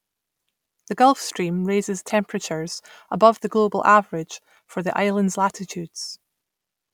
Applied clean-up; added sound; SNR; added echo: none; none; none; none.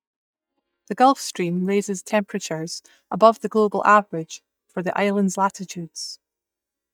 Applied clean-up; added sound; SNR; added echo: neural mask model DeepFilterNet 3.